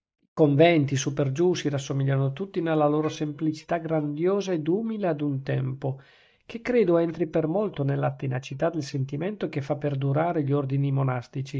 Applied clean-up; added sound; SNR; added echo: neural mask model DeepFilterNet 3.